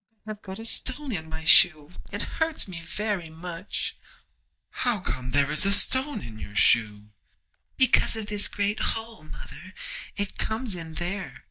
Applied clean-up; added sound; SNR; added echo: neural mask model DeepFilterNet 3.